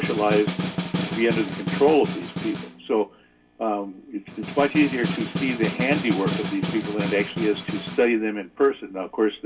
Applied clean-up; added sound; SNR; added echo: none; Snare drum; 6 dB; reverberation time 0.2 s.